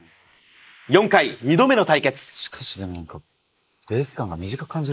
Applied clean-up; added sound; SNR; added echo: neural mask model Resemble Enhance denoiser.